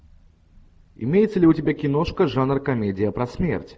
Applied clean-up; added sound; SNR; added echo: none; none; none; none.